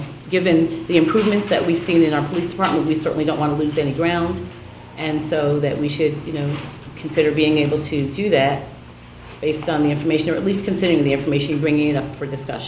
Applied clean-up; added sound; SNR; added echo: none; none; none; none.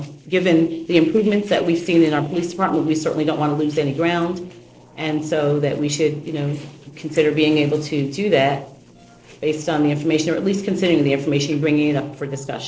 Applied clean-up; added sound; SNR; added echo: neural separator model SepFormer DNS4.